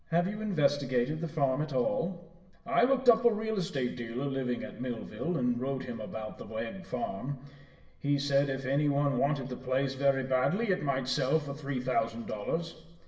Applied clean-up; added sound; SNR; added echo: none; none; none; reverberation time 0.9 s.